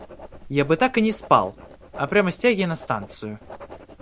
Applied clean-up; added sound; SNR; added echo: none; Writing; 19 dB; none.